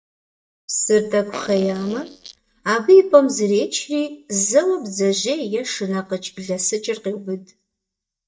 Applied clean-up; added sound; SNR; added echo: neural mask model DeepFilterNet 3.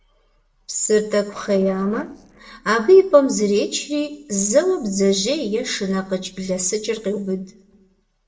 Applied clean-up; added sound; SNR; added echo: neural separator model SepFormer DNS4.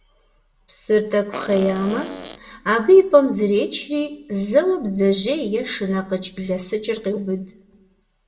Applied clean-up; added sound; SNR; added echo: none; Fart; 11 dB; reverberation time 0.6 s.